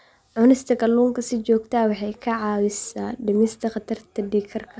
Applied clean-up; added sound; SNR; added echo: none; none; none; none.